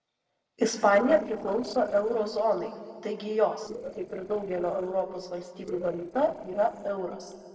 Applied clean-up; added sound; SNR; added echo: neural separator model SepFormer DNS4.